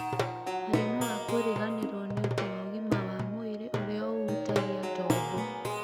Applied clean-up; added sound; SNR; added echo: none; Plucked string instrument; -2 dB; none.